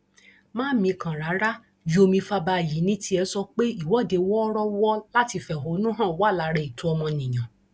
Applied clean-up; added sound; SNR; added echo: none; none; none; none.